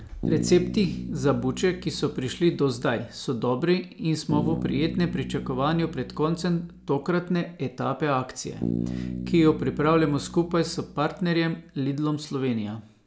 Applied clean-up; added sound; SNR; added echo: none; Bass guitar; 9 dB; none.